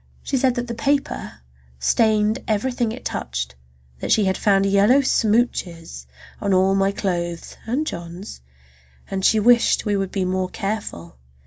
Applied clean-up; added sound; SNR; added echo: none; none; none; none.